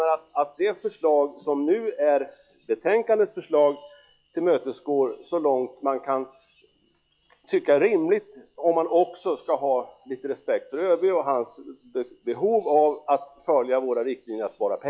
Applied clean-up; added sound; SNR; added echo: classical method log-MMSE.